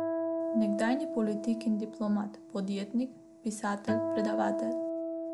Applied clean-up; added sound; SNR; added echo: none; Acoustic guitar; 2 dB; none.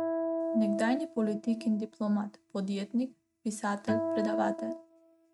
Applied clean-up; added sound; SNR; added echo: neural mask model RNNoise.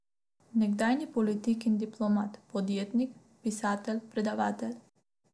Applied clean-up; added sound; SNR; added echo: none; none; none; none.